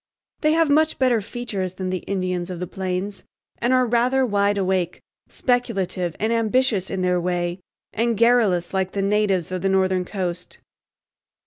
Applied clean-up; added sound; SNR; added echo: none; none; none; none.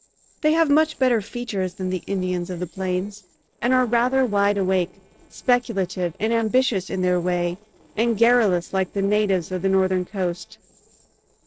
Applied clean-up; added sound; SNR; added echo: neural separator model SepFormer DNS4.